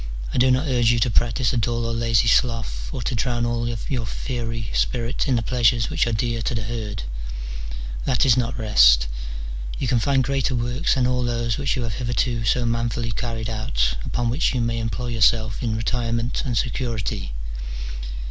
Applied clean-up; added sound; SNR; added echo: none; none; none; none.